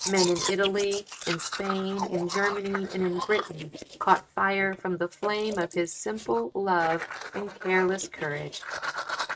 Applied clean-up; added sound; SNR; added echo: neural mask model RNNoise.